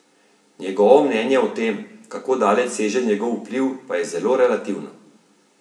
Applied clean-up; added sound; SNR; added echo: none; none; none; reverberation time 0.5 s.